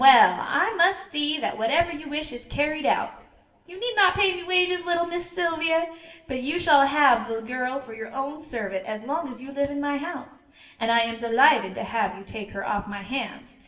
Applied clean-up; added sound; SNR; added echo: none; none; none; reverberation time 0.8 s.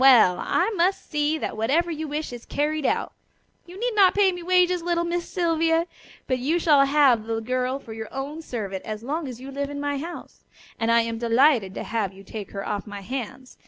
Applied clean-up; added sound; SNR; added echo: none; none; none; none.